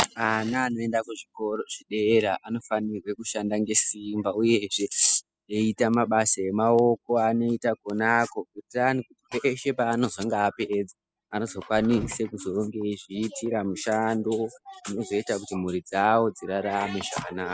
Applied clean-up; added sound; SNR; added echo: classical method spectral subtraction.